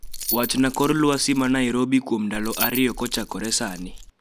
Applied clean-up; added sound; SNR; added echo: none; Keys jangling; 7 dB; none.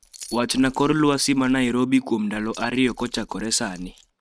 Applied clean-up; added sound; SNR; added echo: neural mask model RNNoise.